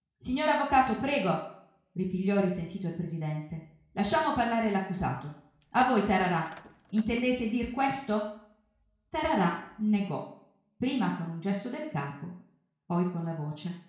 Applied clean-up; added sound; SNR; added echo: none; Telephone; 20 dB; reverberation time 0.6 s.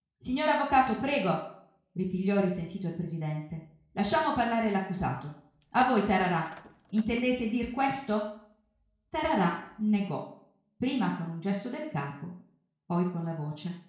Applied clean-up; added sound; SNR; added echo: neural separator model SepFormer DNS4.